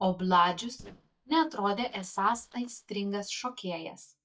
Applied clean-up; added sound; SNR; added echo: neural mask model DeepFilterNet 3.